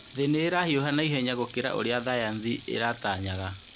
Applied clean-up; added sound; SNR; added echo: none; Sink (filling or washing); 17 dB; none.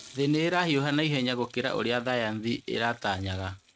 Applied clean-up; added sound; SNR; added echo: neural mask model RNNoise.